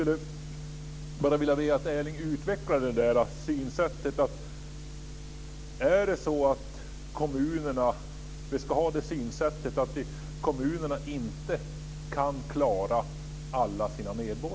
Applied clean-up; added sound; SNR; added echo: none; none; none; none.